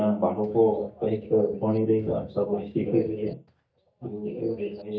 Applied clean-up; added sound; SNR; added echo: neural mask model DeepFilterNet 3.